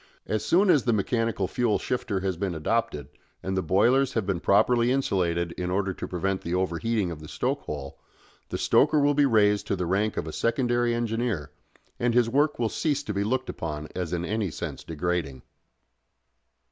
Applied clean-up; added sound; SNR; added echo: none; none; none; none.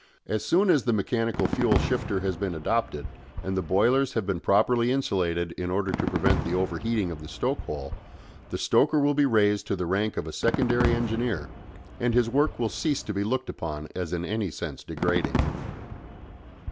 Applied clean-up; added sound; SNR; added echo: none; Fireworks; 7 dB; none.